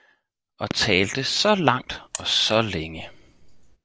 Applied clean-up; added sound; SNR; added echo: neural mask model DeepFilterNet 3.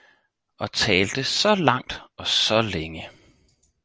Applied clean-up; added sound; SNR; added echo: none; none; none; none.